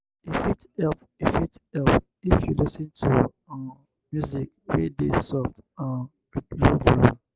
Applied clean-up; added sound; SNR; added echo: none; none; none; none.